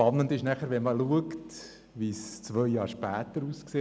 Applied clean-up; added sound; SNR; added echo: none; none; none; none.